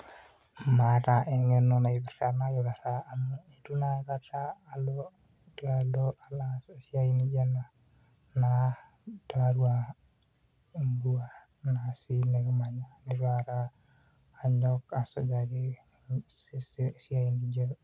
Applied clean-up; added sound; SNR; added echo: none; none; none; none.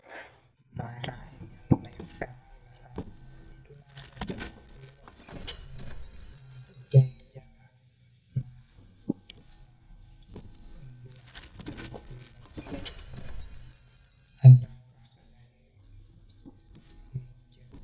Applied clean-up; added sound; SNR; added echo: neural mask model DeepFilterNet 3.